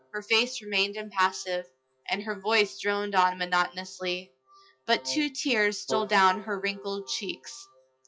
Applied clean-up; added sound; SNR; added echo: classical method WPE with log-MMSE.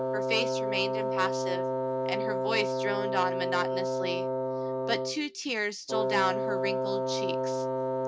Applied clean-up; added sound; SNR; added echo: none; Wind instrument, woodwind instrument; -3 dB; reverberation time 0.3 s.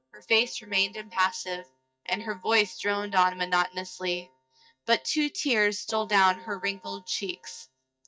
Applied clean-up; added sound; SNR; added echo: neural mask model DeepFilterNet 3.